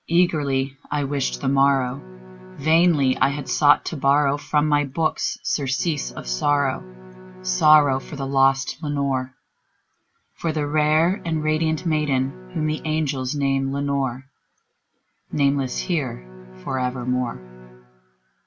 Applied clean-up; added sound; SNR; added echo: none; Bowed string instrument; 20 dB; none.